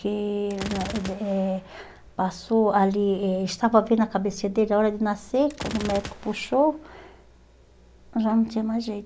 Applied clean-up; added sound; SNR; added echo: none; Gunshot, gunfire; 18 dB; none.